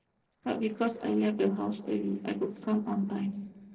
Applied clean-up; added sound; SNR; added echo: neural separator model SepFormer DNS4.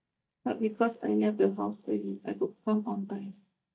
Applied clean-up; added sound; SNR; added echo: neural mask model DeepFilterNet 3.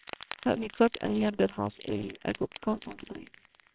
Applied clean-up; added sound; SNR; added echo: neural separator model SepFormer WHAMR!.